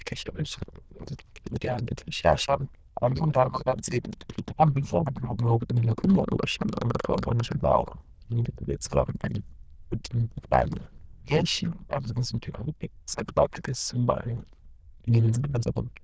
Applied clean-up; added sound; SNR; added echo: neural diffusion model UNIVERSE++.